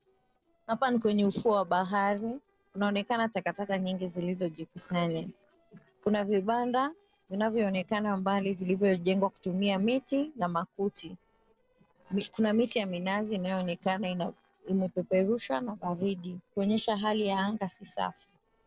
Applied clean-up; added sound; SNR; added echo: neural separator model SepFormer DNS4.